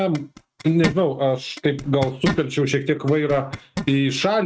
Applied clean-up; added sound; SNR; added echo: neural mask model RNNoise.